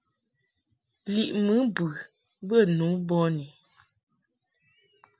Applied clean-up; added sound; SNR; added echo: none; none; none; none.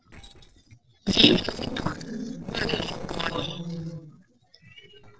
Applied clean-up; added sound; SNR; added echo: neural separator model SepFormer DNS4.